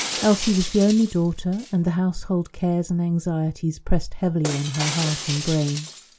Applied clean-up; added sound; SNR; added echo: none; Shatter; 11 dB; none.